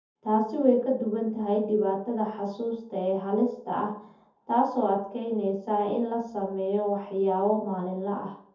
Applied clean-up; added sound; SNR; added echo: none; none; none; reverberation time 0.5 s.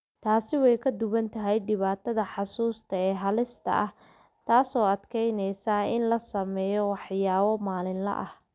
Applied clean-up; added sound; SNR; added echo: none; none; none; none.